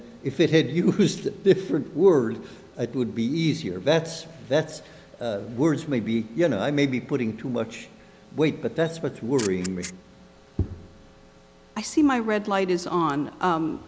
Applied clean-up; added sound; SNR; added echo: none; Camera; 16 dB; none.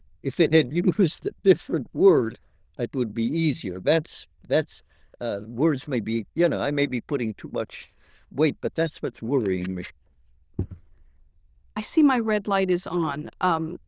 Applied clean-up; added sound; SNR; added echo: neural diffusion model UNIVERSE++.